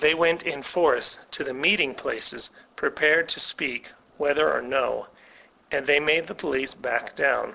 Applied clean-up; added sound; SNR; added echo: none; none; none; none.